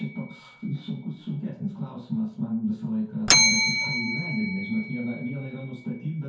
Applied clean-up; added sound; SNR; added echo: none; Bell; -1 dB; reverberation time 0.6 s.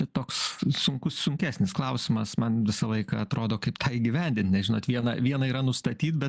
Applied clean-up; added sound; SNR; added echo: none; none; none; none.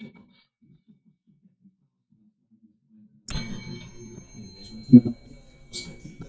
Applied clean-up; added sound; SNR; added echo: neural mask model DeepFilterNet 3.